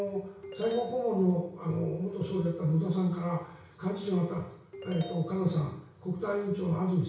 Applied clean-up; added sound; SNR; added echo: none; Ringtone; 17 dB; reverberation time 0.6 s.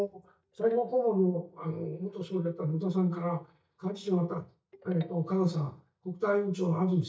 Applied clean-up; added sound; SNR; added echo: neural mask model DeepFilterNet 3.